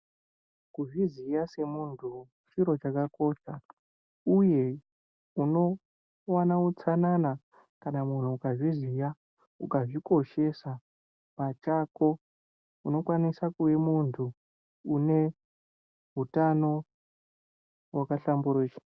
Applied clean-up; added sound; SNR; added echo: none; none; none; none.